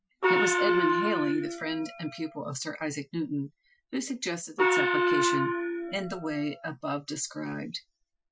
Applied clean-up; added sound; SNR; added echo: classical method Wiener filter.